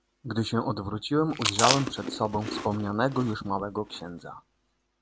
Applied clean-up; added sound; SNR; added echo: none; Chewing, mastication; 4 dB; none.